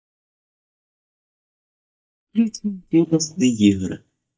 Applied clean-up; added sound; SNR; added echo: neural mask model DeepFilterNet 3.